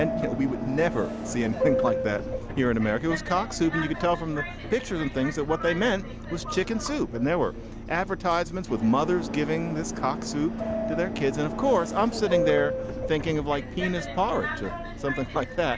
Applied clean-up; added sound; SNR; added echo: none; Subway, metro, underground; 4 dB; none.